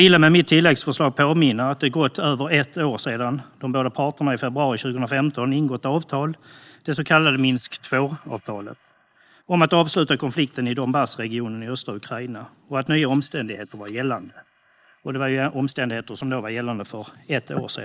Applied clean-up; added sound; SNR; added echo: neural mask model Resemble Enhance denoiser.